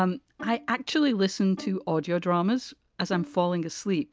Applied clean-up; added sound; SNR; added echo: none; Bowed string instrument; 19 dB; none.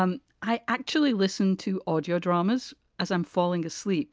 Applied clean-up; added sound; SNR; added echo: none; none; none; none.